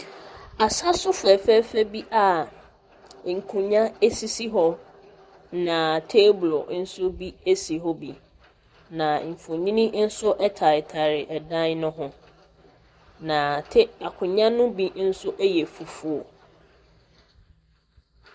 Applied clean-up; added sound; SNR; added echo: none; none; none; none.